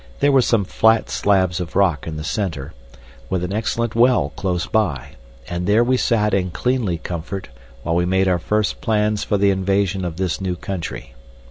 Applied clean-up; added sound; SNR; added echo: none; none; none; none.